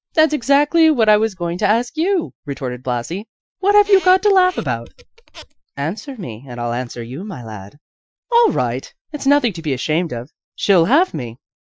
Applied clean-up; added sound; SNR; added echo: classical method Wiener filter.